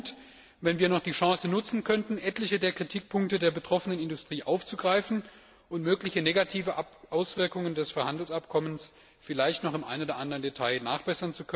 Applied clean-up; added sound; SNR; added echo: none; none; none; none.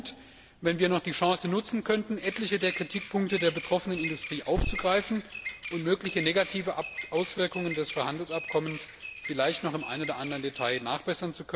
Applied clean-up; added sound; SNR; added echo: none; Thump, thud + Bird vocalization, bird call, bird song; 10 dB; none.